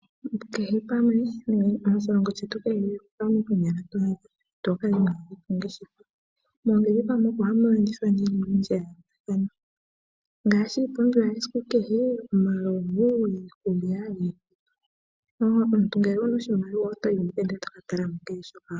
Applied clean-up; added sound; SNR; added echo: none; none; none; none.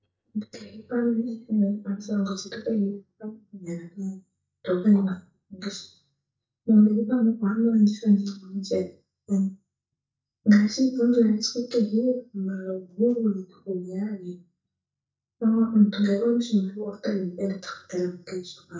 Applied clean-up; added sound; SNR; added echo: neural mask model DeepFilterNet 3.